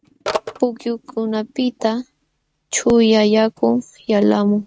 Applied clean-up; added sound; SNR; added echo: neural mask model RNNoise.